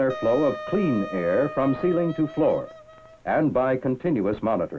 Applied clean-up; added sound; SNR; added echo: none; Wind instrument, woodwind instrument; 13 dB; none.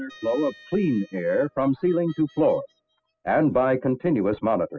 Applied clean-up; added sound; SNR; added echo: classical method spectral subtraction.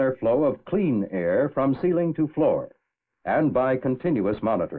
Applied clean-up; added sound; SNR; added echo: neural mask model Resemble Enhance denoiser.